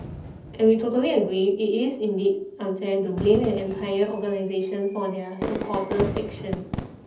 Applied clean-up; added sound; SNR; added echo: none; Fireworks; 10 dB; reverberation time 0.7 s.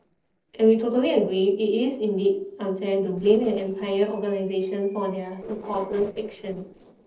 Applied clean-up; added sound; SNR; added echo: neural separator model SepFormer DNS4.